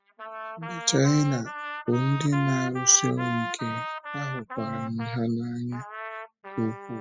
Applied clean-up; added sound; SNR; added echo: classical method spectral subtraction.